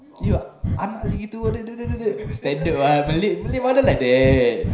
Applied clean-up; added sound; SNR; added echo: none; Breathing; 6 dB; reverberation time 0.5 s.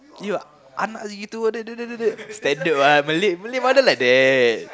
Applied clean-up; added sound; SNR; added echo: none; none; none; none.